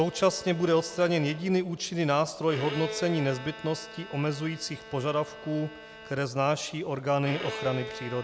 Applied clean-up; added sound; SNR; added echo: none; Bowed string instrument; 13 dB; none.